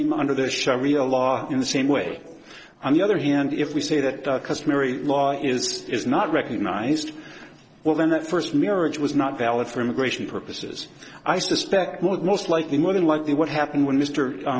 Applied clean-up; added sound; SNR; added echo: neural separator model SepFormer DNS4.